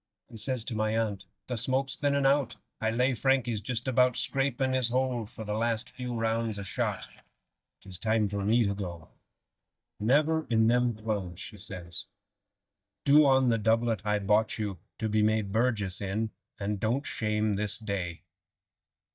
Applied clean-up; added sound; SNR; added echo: neural mask model DeepFilterNet 3.